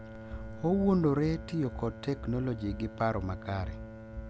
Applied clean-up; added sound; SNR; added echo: none; Bowed string instrument; 14 dB; none.